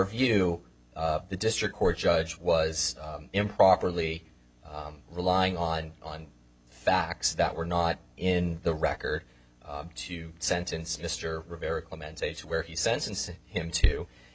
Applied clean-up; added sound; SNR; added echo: none; none; none; none.